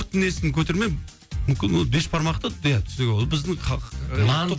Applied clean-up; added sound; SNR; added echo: none; none; none; none.